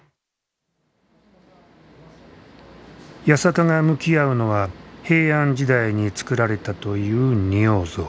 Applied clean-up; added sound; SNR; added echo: none; none; none; none.